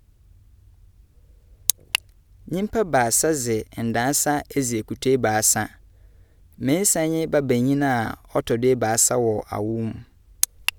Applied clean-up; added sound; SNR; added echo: none; none; none; none.